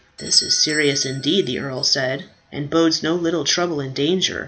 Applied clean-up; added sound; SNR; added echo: none; Doorbell; 14 dB; none.